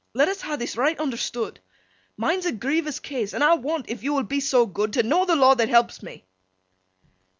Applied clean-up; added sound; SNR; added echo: none; none; none; none.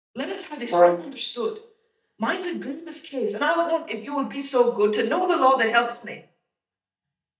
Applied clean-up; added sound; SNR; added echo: neural mask model DeepFilterNet 3.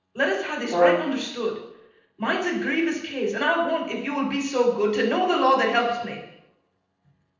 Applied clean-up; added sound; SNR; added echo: neural separator model SepFormer DNS4.